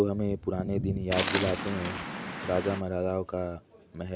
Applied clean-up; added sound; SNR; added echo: none; Waves, surf; 6 dB; none.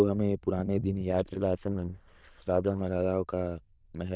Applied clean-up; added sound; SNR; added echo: neural diffusion model UNIVERSE++.